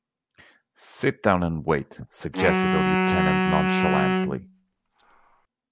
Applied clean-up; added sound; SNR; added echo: none; Wind instrument, woodwind instrument; -4 dB; none.